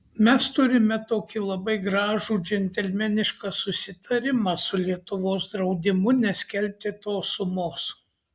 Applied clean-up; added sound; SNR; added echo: none; none; none; none.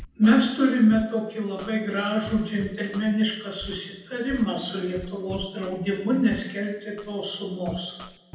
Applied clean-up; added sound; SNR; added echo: none; Scratching (performance technique); 19 dB; reverberation time 0.9 s.